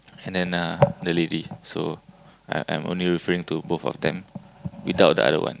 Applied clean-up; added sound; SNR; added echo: none; none; none; none.